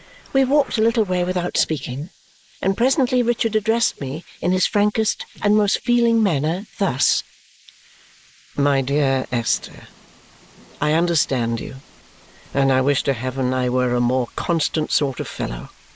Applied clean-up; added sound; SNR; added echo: neural mask model Resemble Enhance denoiser.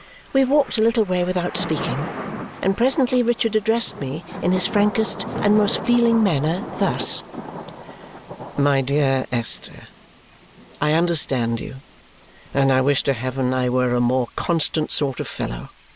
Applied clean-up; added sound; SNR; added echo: none; Thunder / Rain; 13 dB; none.